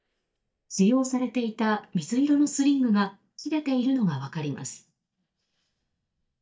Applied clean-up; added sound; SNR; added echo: neural mask model DeepFilterNet 3.